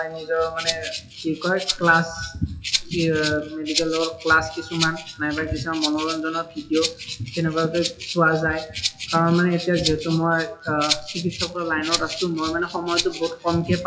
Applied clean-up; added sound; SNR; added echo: classical method WPE with log-MMSE.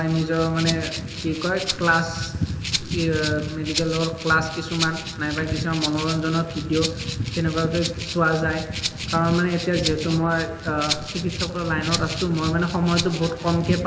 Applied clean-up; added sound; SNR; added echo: none; Rattle (instrument); 9 dB; reverberation time 3.0 s.